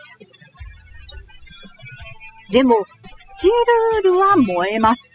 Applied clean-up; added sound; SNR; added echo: classical method spectral subtraction.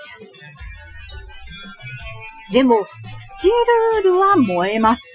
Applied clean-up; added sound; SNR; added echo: classical method Wiener filter.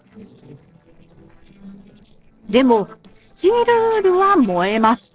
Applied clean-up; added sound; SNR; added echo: neural separator model SepFormer DNS4.